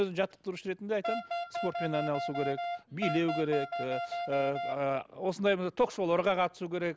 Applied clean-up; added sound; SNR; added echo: none; Wind instrument, woodwind instrument; 3 dB; none.